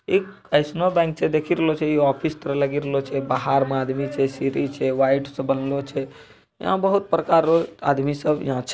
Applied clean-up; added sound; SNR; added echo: none; none; none; none.